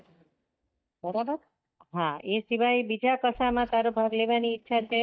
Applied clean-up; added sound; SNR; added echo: neural mask model DeepFilterNet 3.